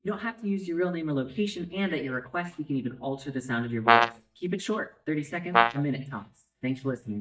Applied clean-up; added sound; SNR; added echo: neural mask model DeepFilterNet 3.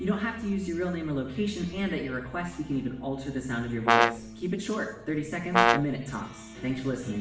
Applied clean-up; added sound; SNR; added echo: none; Brass instrument; -4 dB; reverberation time 0.8 s.